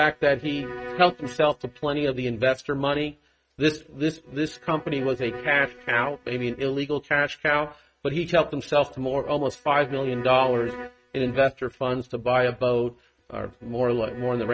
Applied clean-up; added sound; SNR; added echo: neural mask model RNNoise.